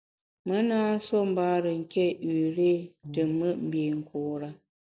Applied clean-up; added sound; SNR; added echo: none; Brass instrument; 16 dB; none.